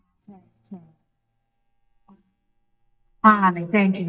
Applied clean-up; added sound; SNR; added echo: neural mask model DeepFilterNet 3.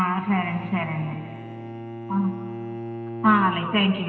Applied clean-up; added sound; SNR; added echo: none; Bowed string instrument; 10 dB; reverberation time 2.0 s.